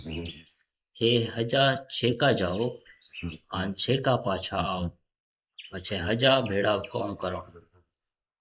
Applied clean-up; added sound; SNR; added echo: neural mask model Resemble Enhance denoiser.